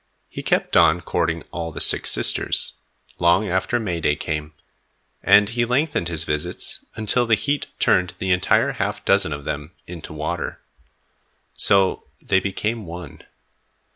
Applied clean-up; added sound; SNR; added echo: none; none; none; none.